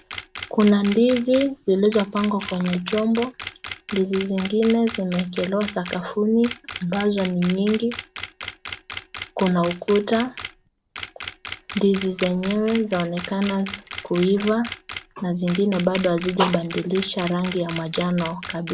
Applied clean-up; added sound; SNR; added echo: none; Camera + Mechanisms; 13 dB; none.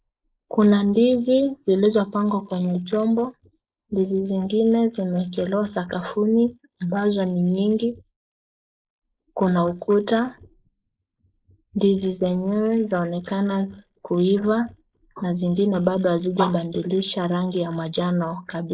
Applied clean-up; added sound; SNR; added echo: neural mask model Resemble Enhance denoiser.